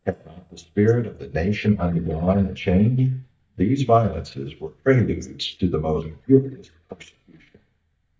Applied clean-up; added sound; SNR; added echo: neural mask model DeepFilterNet 3.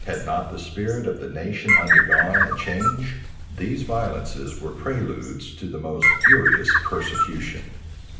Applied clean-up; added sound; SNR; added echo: none; Bird; -5 dB; reverberation time 0.8 s.